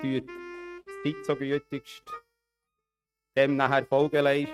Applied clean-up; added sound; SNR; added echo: neural mask model RNNoise.